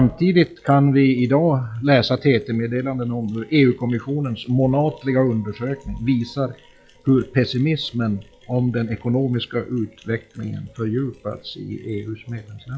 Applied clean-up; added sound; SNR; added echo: classical method log-MMSE.